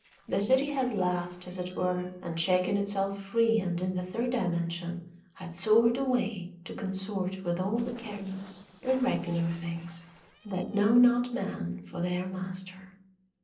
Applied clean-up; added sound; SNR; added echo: neural separator model SepFormer DNS4.